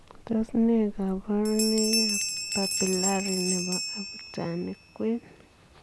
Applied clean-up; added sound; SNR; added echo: none; Bell; 4 dB; none.